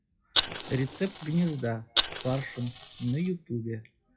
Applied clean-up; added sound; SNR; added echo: classical method WPE with log-MMSE.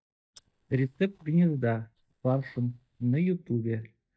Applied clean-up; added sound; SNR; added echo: neural mask model DeepFilterNet 3.